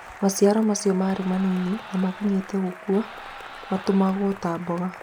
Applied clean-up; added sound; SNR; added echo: none; Crowd + Applause / Cheering; 16 dB; none.